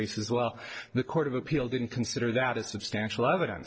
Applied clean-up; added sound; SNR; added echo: neural separator model SepFormer DNS4.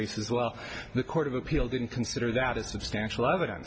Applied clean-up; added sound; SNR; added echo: none; Thunder / Rain; 17 dB; none.